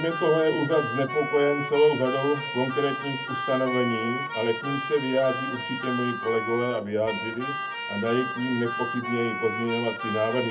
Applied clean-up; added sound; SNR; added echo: none; Keyboard (musical); 5 dB; reverberation time 0.3 s.